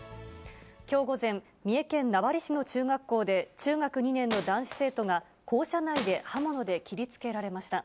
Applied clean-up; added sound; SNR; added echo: none; Wood; 12 dB; none.